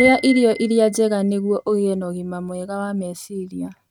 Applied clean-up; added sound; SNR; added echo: neural mask model RNNoise.